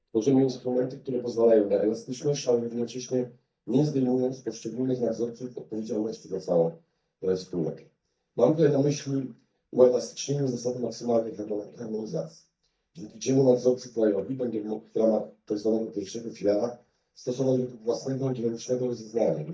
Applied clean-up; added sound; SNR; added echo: neural mask model DeepFilterNet 3.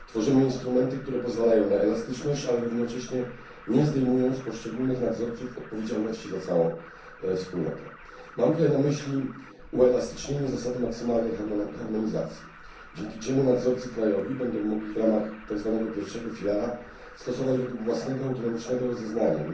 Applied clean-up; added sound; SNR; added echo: none; Alarm; 19 dB; reverberation time 0.6 s.